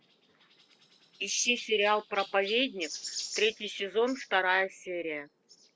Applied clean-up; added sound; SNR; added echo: none; Chirp, tweet; 14 dB; none.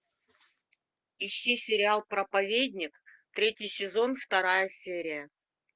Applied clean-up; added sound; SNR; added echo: none; none; none; none.